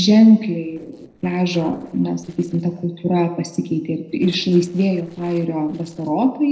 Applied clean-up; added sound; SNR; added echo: neural separator model SepFormer DNS4.